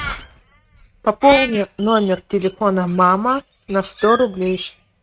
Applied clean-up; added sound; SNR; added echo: neural mask model RNNoise.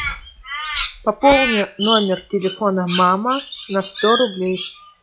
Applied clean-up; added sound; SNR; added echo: classical method log-MMSE.